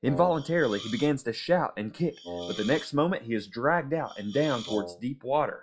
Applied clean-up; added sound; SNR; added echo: classical method log-MMSE.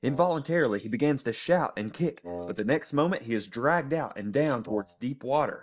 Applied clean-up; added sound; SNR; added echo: neural mask model DeepFilterNet 3.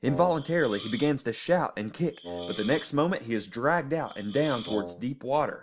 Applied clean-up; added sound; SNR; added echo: none; Wind instrument, woodwind instrument + Hiss; 13 dB; none.